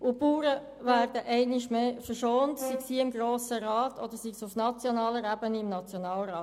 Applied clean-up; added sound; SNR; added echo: none; Brass instrument; 12 dB; none.